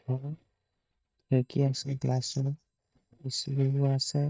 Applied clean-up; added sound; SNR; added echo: neural mask model DeepFilterNet 3.